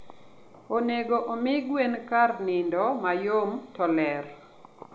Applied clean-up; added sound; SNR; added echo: none; none; none; none.